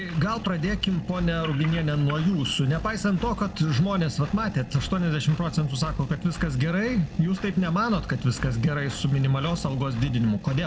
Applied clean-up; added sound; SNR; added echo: none; Engine; 12 dB; reverberation time 0.7 s.